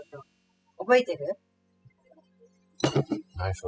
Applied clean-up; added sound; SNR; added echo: classical method spectral subtraction.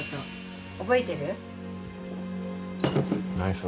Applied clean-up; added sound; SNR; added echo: none; Hi-hat; 18 dB; none.